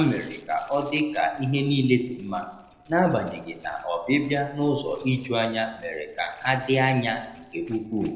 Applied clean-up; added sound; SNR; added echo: neural separator model SepFormer DNS4.